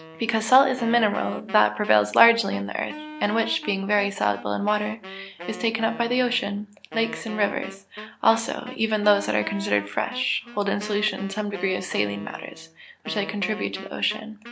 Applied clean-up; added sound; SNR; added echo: none; Wind instrument, woodwind instrument; 16 dB; none.